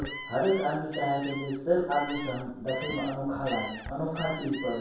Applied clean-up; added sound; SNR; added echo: none; Gull, seagull; 10 dB; reverberation time 0.7 s.